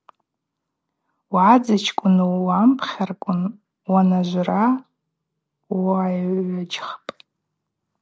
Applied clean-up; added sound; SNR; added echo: none; none; none; none.